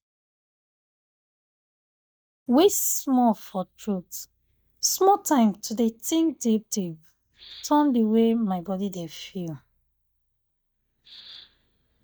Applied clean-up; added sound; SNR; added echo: neural mask model DeepFilterNet 3.